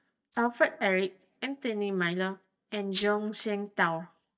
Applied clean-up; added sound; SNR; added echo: neural mask model DeepFilterNet 3.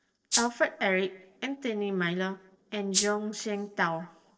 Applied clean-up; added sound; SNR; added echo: neural separator model SepFormer DNS4.